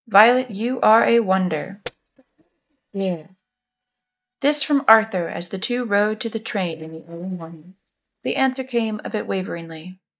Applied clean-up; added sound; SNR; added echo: neural mask model DeepFilterNet 3.